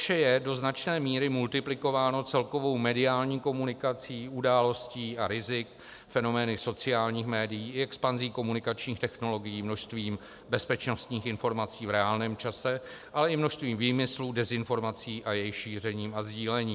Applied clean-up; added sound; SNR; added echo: none; none; none; none.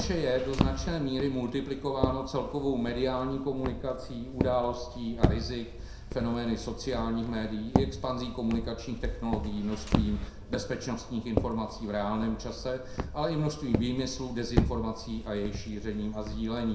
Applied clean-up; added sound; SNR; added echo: none; Walk, footsteps; 2 dB; reverberation time 0.6 s.